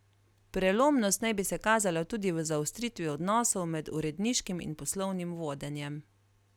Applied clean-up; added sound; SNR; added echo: none; none; none; none.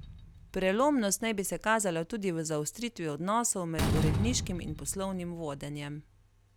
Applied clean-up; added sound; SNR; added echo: none; Slam; 6 dB; none.